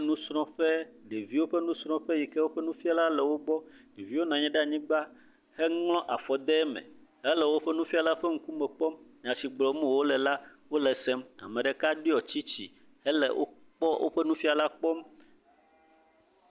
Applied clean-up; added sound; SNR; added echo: none; none; none; none.